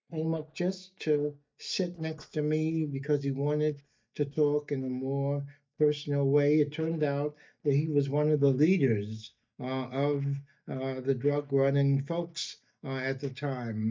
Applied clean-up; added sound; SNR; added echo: neural mask model DeepFilterNet 3.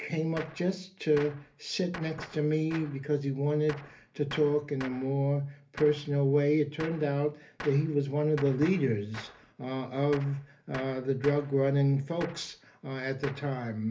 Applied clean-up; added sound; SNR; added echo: none; Gunshot, gunfire; 18 dB; reverberation time 0.3 s.